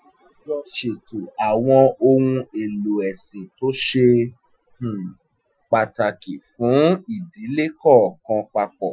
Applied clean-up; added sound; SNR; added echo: classical method Wiener filter.